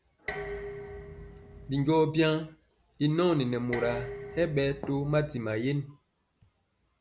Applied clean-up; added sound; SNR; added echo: none; Dishes, pots, and pans; 12 dB; none.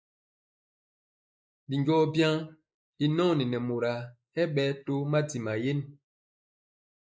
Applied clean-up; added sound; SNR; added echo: neural mask model Resemble Enhance denoiser.